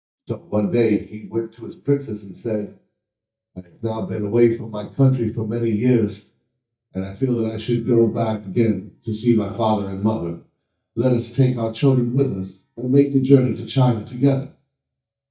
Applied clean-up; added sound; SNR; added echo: neural mask model DeepFilterNet 3.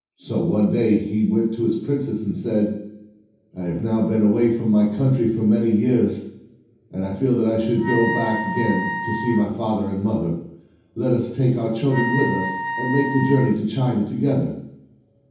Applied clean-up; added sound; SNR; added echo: none; Wind instrument, woodwind instrument; 8 dB; reverberation time 0.9 s.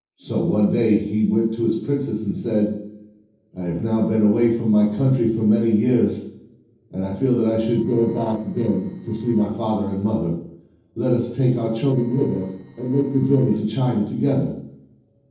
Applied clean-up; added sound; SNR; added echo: neural separator model SepFormer DNS4.